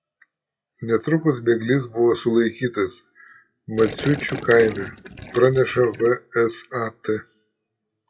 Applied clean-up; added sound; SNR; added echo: classical method WPE with log-MMSE.